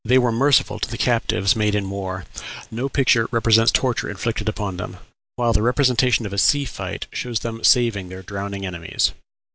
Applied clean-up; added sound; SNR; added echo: none; none; none; none.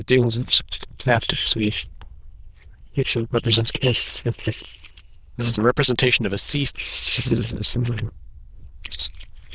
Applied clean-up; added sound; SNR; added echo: neural diffusion model UNIVERSE++.